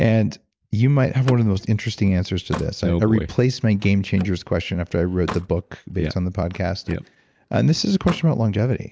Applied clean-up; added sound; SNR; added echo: none; Slam; 19 dB; none.